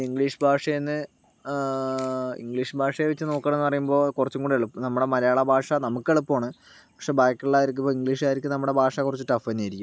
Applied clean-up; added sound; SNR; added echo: none; none; none; none.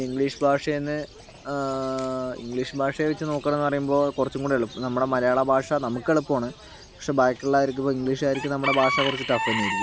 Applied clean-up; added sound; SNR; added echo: none; Bird / Chicken, rooster; 10 dB; none.